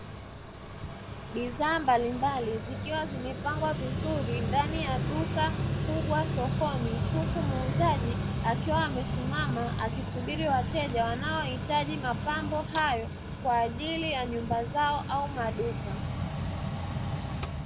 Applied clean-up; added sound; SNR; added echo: none; Mechanical fan; 1 dB; none.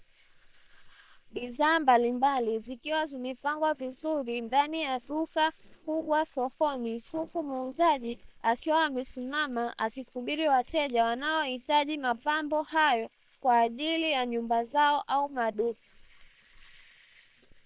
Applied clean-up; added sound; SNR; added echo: neural separator model SepFormer WHAM!.